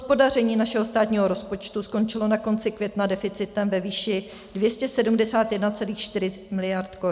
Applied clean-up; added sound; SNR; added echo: none; none; none; none.